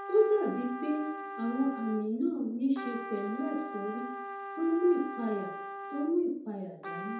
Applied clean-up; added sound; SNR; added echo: none; Trumpet; 9 dB; reverberation time 2.0 s.